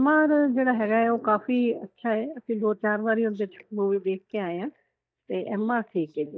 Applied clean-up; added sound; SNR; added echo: neural mask model DeepFilterNet 3.